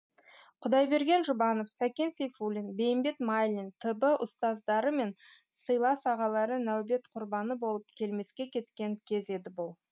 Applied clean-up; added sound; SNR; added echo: none; none; none; none.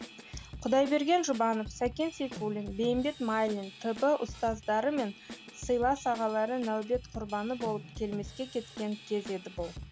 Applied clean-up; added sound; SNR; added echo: none; Drum / Drum kit; 14 dB; none.